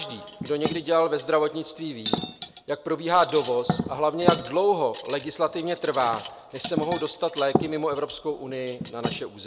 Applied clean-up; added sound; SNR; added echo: none; Cutlery, silverware; 7 dB; none.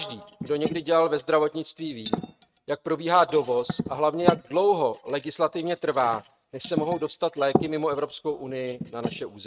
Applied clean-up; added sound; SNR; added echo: neural mask model RNNoise.